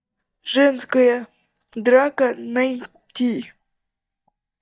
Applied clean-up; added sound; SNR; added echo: neural mask model DeepFilterNet 3.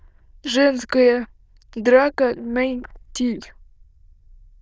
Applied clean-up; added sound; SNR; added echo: neural diffusion model UNIVERSE++.